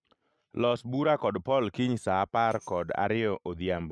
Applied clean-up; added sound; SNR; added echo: neural mask model RNNoise.